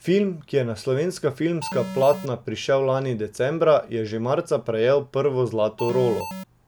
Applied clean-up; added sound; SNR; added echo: none; Alarm; 9 dB; none.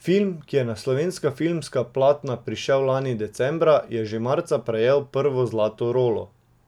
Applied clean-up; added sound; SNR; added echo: none; none; none; none.